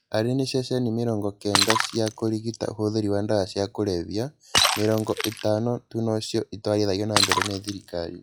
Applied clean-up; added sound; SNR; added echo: classical method log-MMSE.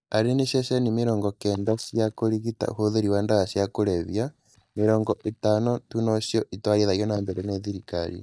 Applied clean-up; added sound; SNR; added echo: neural mask model DeepFilterNet 3.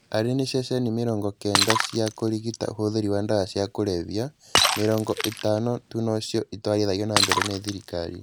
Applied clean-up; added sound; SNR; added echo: none; Shatter; 4 dB; none.